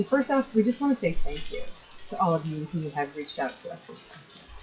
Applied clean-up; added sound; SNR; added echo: classical method WPE with log-MMSE.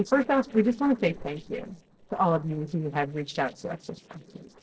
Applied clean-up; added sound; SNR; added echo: neural separator model SepFormer DNS4.